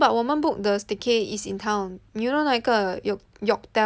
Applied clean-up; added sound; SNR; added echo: none; none; none; none.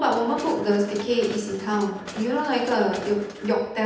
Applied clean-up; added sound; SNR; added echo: none; Mechanisms; 15 dB; reverberation time 0.8 s.